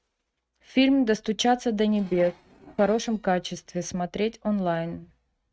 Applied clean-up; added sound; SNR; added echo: neural mask model RNNoise.